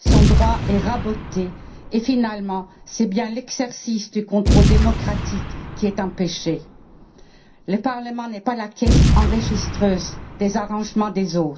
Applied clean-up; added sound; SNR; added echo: none; Boom; -2 dB; reverberation time 0.3 s.